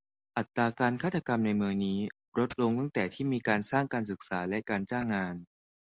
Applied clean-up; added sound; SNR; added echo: neural mask model Resemble Enhance denoiser.